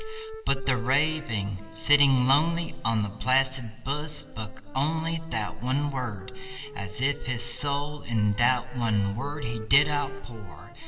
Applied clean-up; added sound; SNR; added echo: none; Wind instrument, woodwind instrument; 18 dB; reverberation time 2.5 s.